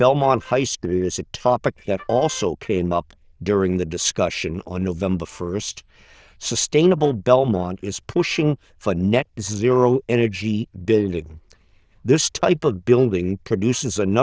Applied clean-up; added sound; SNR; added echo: neural diffusion model UNIVERSE++.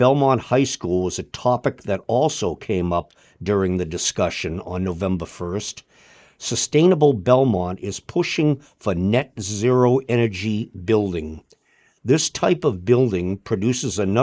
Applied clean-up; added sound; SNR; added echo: neural mask model Resemble Enhance denoiser.